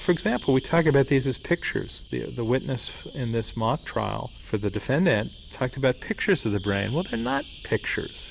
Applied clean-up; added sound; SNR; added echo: none; Bird vocalization, bird call, bird song; 19 dB; none.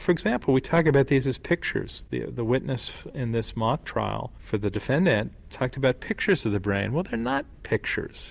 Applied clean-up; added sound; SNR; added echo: none; none; none; none.